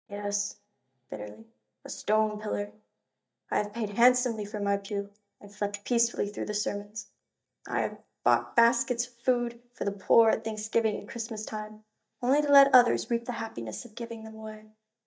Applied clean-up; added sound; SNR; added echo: neural mask model DeepFilterNet 3.